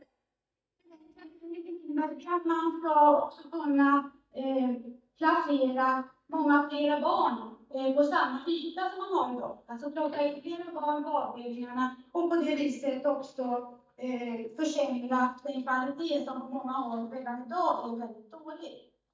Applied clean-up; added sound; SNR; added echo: neural mask model DeepFilterNet 3.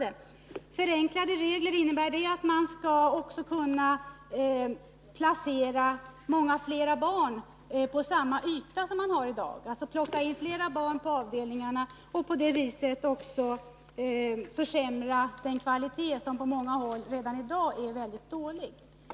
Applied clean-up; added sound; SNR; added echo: none; none; none; none.